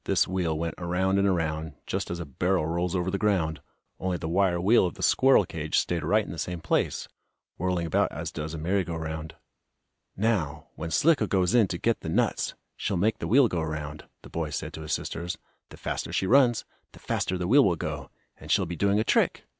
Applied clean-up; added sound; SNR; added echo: none; none; none; none.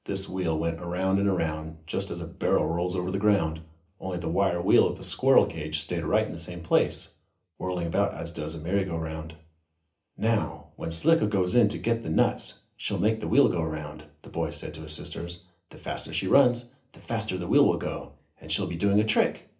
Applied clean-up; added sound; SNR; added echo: none; none; none; reverberation time 0.3 s.